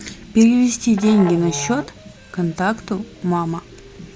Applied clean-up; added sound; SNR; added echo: none; Musical instrument; 15 dB; none.